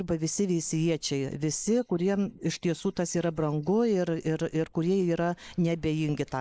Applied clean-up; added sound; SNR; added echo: neural mask model Resemble Enhance denoiser.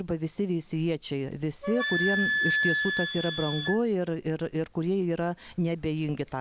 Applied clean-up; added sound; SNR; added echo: none; Wind instrument, woodwind instrument; 2 dB; none.